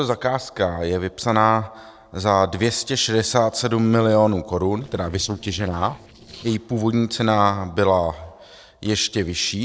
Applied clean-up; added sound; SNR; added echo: neural separator model SepFormer DNS4.